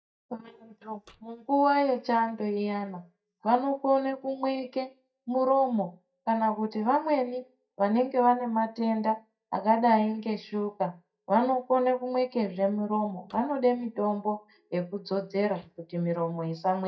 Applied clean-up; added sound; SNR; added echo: neural mask model DeepFilterNet 3.